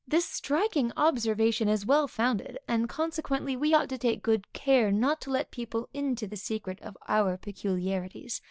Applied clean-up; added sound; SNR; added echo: none; none; none; none.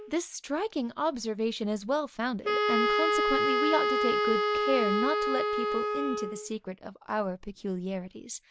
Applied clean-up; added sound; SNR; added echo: none; Wind instrument, woodwind instrument; -2 dB; none.